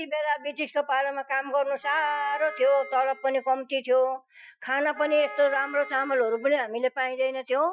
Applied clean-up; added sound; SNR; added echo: classical method Wiener filter.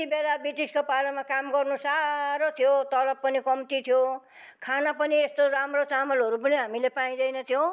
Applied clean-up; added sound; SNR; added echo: none; none; none; none.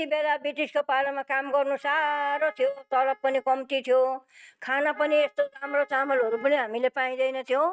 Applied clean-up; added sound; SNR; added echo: neural mask model RNNoise.